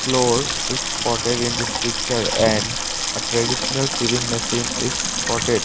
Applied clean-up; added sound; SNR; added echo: none; Sink (filling or washing) / Water tap, faucet; 0 dB; none.